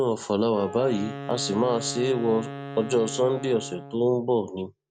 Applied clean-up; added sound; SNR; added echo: none; Wind instrument, woodwind instrument; 12 dB; none.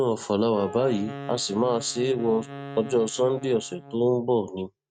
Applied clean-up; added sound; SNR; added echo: neural mask model RNNoise.